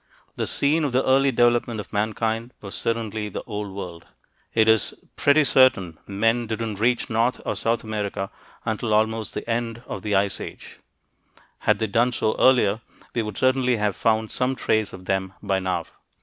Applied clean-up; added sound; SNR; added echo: none; none; none; none.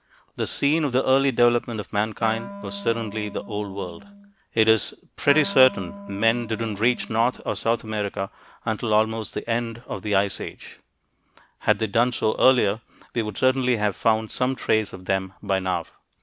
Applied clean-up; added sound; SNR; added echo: none; Wind instrument, woodwind instrument; 14 dB; none.